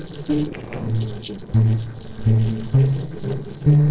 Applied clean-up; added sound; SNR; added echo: neural separator model SepFormer DNS4.